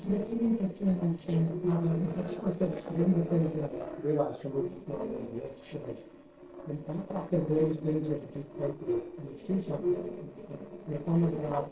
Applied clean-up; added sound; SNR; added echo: neural separator model SepFormer DNS4.